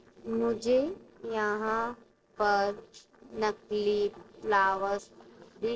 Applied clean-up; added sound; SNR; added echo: neural separator model SepFormer DNS4.